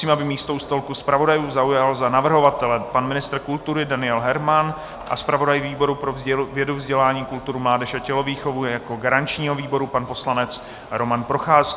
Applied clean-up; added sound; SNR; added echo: none; none; none; none.